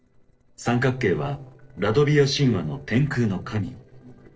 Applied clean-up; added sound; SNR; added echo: neural separator model SepFormer DNS4.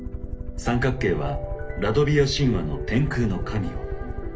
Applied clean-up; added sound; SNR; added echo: none; Aircraft; 6 dB; reverberation time 0.3 s.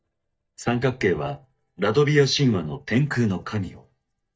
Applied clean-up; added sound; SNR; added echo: neural mask model DeepFilterNet 3.